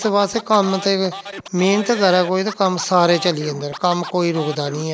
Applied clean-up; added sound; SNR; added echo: none; Scratching (performance technique); 15 dB; none.